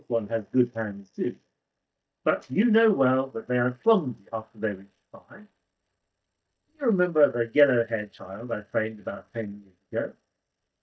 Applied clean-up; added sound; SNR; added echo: neural mask model DeepFilterNet 3.